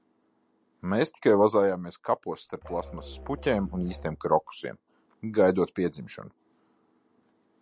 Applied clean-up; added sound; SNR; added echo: none; Musical instrument; 15 dB; none.